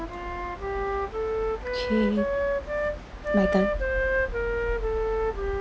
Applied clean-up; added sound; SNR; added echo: none; Wind instrument, woodwind instrument; -3 dB; none.